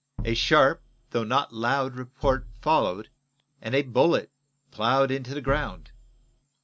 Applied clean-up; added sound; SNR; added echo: none; Bass drum; 10 dB; none.